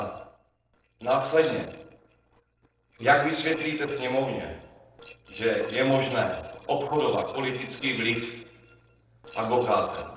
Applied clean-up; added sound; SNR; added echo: neural separator model SepFormer DNS4.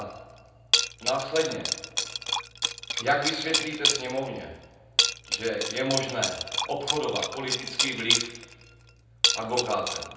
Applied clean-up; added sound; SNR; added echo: none; Liquid; -2 dB; reverberation time 0.8 s.